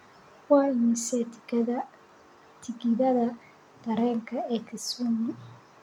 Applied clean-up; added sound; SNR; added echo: none; none; none; none.